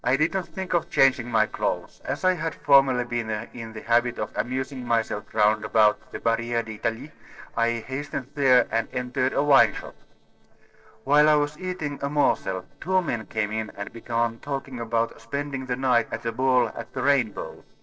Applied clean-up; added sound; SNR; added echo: neural separator model SepFormer DNS4.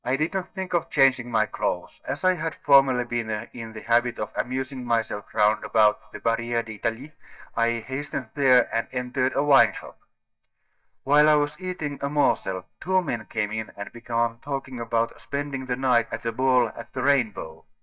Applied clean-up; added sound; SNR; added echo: neural mask model DeepFilterNet 3.